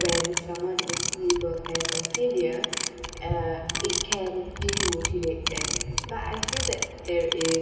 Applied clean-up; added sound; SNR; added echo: none; Clock; 2 dB; reverberation time 2.2 s.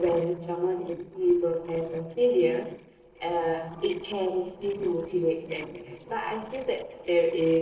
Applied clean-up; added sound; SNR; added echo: neural separator model SepFormer DNS4.